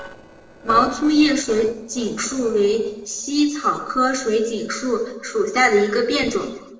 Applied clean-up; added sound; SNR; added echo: neural separator model SepFormer DNS4.